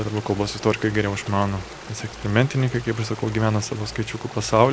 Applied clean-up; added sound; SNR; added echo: none; Stream; 16 dB; none.